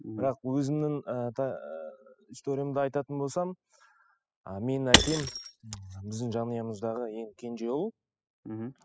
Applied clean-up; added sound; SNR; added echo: classical method spectral subtraction.